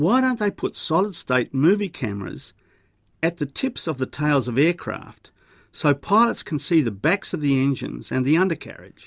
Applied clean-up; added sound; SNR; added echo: none; none; none; none.